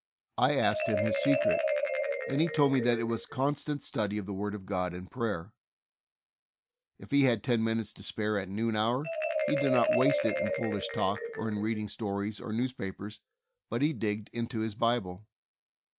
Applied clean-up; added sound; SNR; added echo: none; Marimba, xylophone; 5 dB; none.